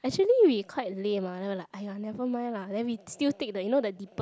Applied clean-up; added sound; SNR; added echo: none; none; none; none.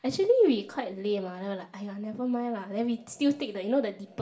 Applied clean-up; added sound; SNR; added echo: none; none; none; reverberation time 0.5 s.